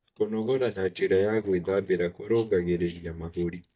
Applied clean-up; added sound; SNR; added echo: neural mask model DeepFilterNet 3.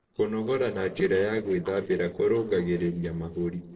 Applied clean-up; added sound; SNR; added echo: neural separator model SepFormer DNS4.